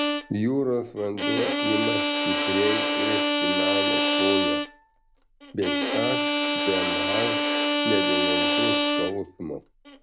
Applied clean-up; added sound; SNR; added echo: none; Bowed string instrument; -4 dB; none.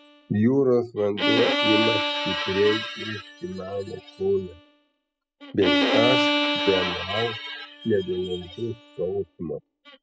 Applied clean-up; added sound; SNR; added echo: classical method spectral subtraction.